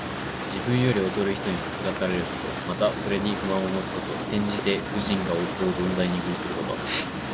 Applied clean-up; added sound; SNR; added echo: none; Boat, Water vehicle; 3 dB; none.